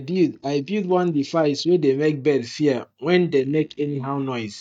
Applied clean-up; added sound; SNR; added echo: neural mask model DeepFilterNet 3.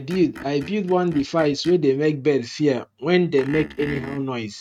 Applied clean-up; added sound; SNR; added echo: neural mask model RNNoise.